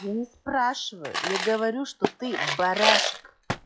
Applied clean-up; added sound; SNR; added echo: classical method log-MMSE.